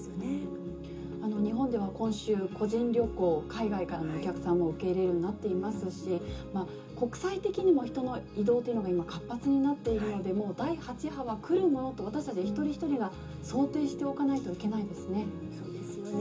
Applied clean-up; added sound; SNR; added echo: none; Bass drum; 13 dB; reverberation time 0.2 s.